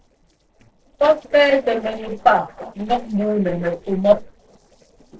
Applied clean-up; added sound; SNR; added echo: neural separator model SepFormer DNS4.